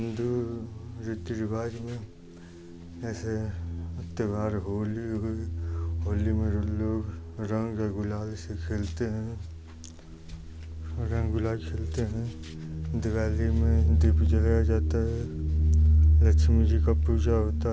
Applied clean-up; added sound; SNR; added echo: none; none; none; none.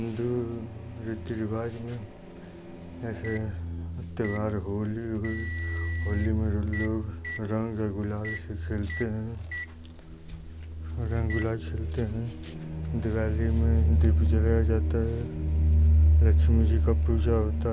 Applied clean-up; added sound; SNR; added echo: none; Microwave oven; 19 dB; none.